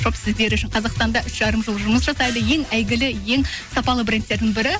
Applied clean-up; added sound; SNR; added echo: none; Gong; 17 dB; none.